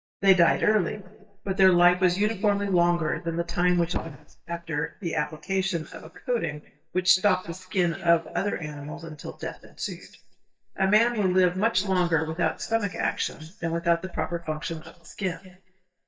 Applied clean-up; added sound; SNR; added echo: neural mask model DeepFilterNet 3.